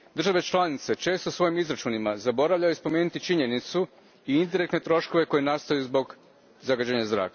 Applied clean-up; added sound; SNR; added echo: none; none; none; none.